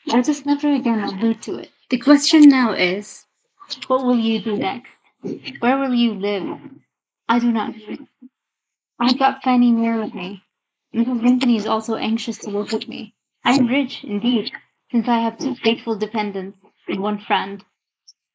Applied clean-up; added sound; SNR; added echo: neural mask model Resemble Enhance denoiser.